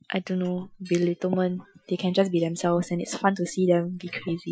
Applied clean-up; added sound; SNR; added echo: classical method Wiener filter.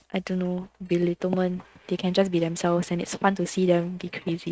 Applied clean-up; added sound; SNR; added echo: neural mask model RNNoise.